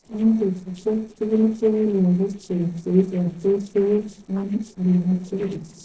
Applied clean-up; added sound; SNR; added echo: neural separator model SepFormer DNS4.